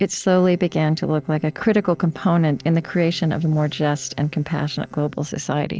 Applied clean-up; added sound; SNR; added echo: neural separator model SepFormer DNS4.